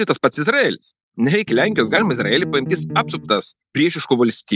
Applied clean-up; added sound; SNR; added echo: neural mask model DeepFilterNet 3.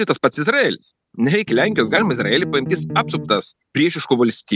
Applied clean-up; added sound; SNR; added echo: none; Bass guitar; 8 dB; none.